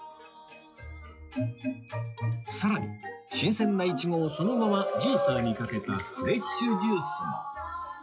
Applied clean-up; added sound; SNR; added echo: classical method log-MMSE.